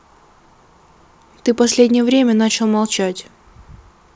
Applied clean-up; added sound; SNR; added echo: none; none; none; none.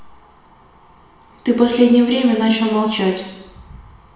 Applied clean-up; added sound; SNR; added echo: none; none; none; reverberation time 1.0 s.